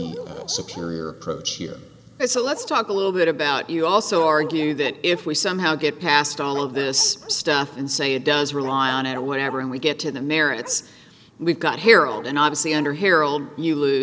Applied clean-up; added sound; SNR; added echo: none; Bark; 19 dB; none.